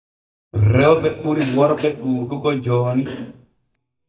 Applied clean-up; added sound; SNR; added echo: neural mask model DeepFilterNet 3.